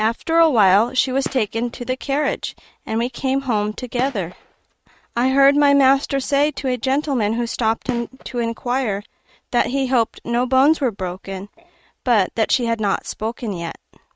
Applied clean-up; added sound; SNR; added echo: neural mask model RNNoise.